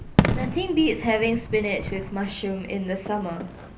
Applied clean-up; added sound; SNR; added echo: none; Fireworks; 3 dB; reverberation time 0.3 s.